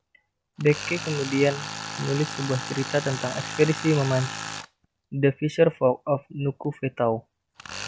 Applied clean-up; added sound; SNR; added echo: none; Tools; 11 dB; none.